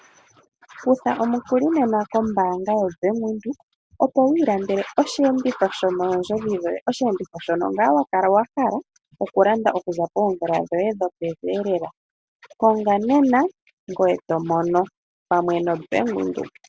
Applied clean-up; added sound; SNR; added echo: none; none; none; none.